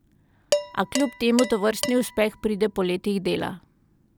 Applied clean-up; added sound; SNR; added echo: none; Dishes, pots, and pans; 8 dB; none.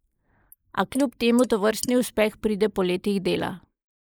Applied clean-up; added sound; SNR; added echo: neural mask model Resemble Enhance denoiser.